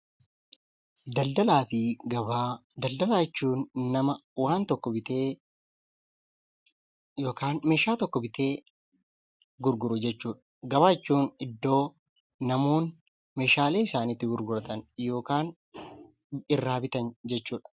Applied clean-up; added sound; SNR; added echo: none; none; none; none.